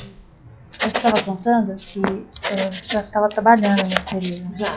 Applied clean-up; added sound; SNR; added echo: classical method log-MMSE.